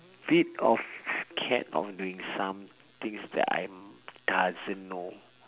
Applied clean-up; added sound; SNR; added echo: none; none; none; none.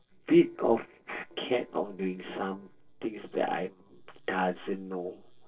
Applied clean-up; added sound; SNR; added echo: neural separator model SepFormer DNS4.